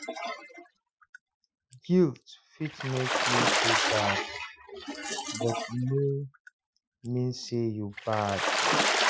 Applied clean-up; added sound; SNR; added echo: classical method Wiener filter.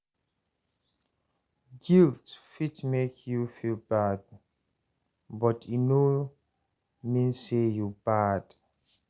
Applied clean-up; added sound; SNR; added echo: none; none; none; none.